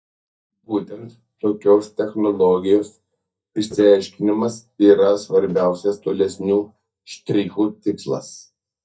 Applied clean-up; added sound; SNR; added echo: neural mask model DeepFilterNet 3.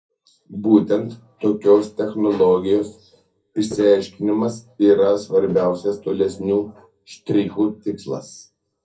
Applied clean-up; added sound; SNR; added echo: none; Walk, footsteps; 14 dB; reverberation time 0.3 s.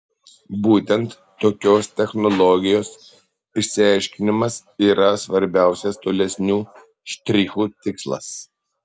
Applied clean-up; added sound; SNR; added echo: none; none; none; none.